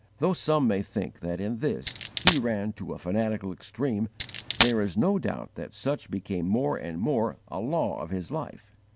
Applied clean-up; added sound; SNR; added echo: none; Coin (dropping); 0 dB; none.